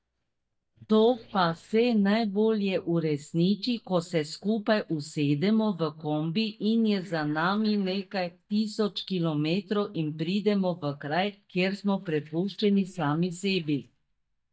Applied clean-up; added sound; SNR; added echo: neural mask model DeepFilterNet 3.